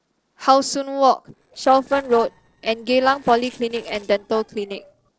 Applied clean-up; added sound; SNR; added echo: neural separator model SepFormer DNS4.